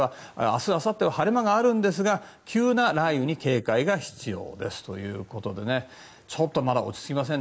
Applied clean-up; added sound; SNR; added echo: neural mask model Resemble Enhance denoiser.